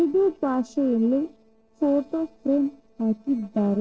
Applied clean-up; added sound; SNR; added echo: neural separator model SepFormer DNS4.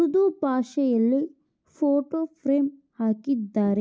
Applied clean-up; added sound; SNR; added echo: none; none; none; none.